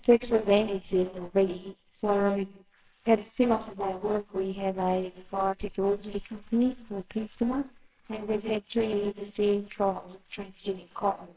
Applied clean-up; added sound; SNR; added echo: neural separator model SepFormer WHAMR!.